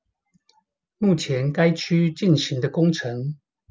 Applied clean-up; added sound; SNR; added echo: none; none; none; none.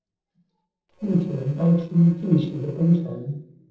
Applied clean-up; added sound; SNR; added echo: neural separator model SepFormer DNS4.